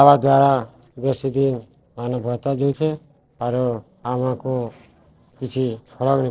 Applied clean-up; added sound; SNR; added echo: neural separator model SepFormer DNS4.